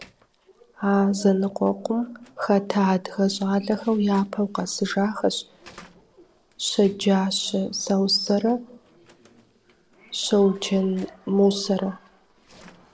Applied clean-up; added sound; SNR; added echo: neural separator model SepFormer DNS4.